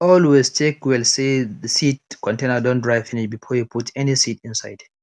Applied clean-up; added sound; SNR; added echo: none; none; none; none.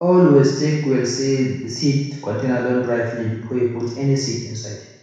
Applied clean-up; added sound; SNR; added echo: none; none; none; reverberation time 1.1 s.